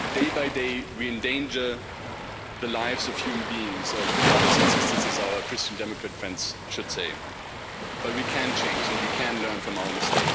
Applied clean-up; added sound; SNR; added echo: none; Waves, surf; -3 dB; none.